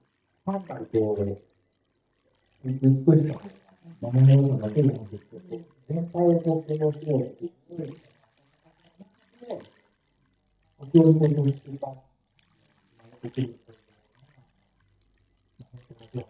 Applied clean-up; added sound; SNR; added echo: neural mask model DeepFilterNet 3.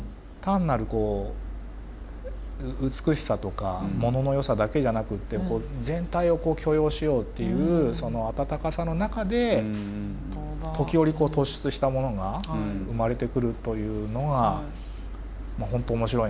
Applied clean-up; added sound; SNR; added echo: none; none; none; none.